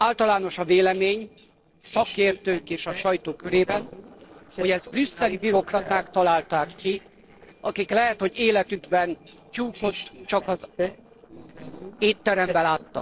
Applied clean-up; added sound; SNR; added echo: neural separator model SepFormer DNS4.